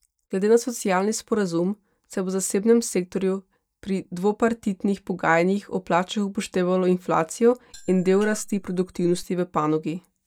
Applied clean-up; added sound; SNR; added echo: neural mask model DeepFilterNet 3.